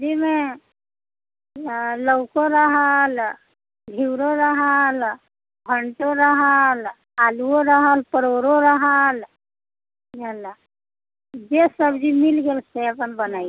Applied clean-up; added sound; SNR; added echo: none; none; none; none.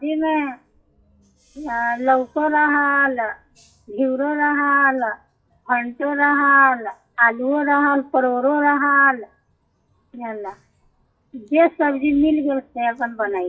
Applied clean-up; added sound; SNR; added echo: classical method WPE with log-MMSE.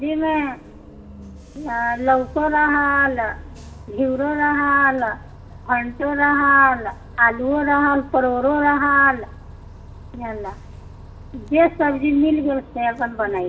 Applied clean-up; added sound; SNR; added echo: none; Bus; 19 dB; reverberation time 0.5 s.